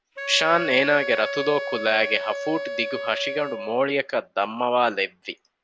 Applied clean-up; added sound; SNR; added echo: none; Wind instrument, woodwind instrument; 8 dB; none.